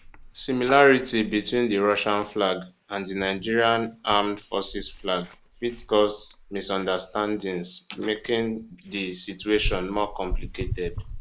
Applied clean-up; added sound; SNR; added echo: neural mask model Resemble Enhance denoiser.